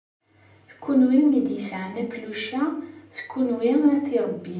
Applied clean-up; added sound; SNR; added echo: none; none; none; reverberation time 0.6 s.